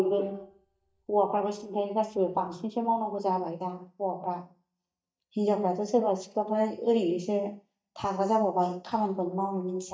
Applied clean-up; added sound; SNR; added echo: neural mask model DeepFilterNet 3.